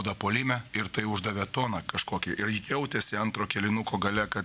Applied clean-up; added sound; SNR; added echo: none; none; none; none.